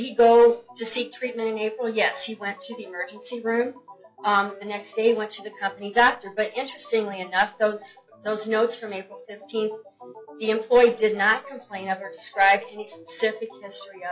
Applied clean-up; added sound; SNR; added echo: classical method log-MMSE.